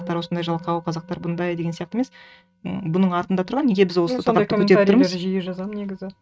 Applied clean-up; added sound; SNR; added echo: neural mask model RNNoise.